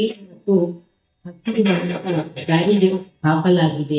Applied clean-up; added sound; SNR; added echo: neural mask model DeepFilterNet 3.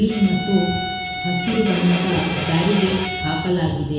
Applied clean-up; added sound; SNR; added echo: none; Bowed string instrument; 6 dB; reverberation time 1.1 s.